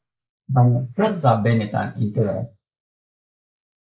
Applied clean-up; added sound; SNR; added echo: neural mask model Resemble Enhance denoiser.